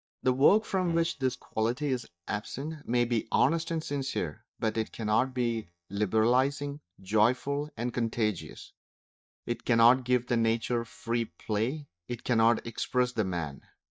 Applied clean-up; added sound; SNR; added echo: neural mask model DeepFilterNet 3.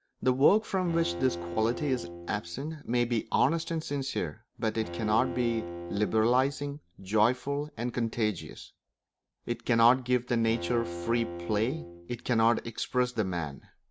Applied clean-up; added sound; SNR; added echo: none; Bowed string instrument; 12 dB; none.